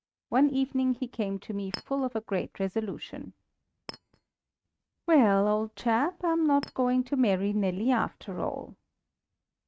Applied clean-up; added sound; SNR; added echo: neural mask model RNNoise.